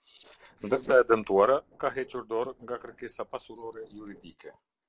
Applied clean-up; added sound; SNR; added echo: neural separator model SepFormer DNS4.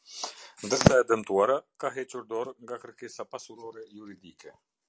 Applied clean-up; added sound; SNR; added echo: none; none; none; none.